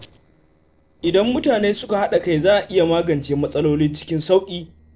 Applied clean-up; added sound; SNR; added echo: neural separator model SepFormer DNS4.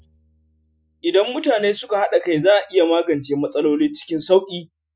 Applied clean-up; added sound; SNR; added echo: classical method Wiener filter.